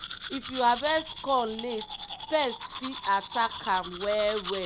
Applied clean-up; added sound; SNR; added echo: none; Domestic sounds, home sounds; 7 dB; none.